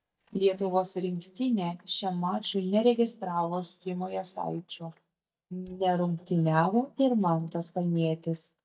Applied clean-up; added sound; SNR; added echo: neural mask model DeepFilterNet 3.